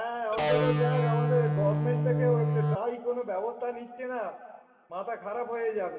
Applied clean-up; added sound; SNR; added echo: none; Electric guitar; -5 dB; reverberation time 2.3 s.